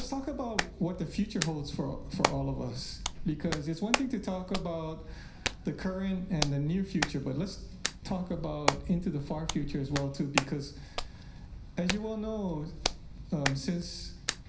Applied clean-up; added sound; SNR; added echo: none; Hands; 3 dB; reverberation time 0.5 s.